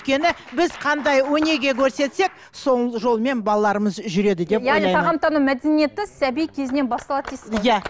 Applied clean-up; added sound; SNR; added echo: none; none; none; none.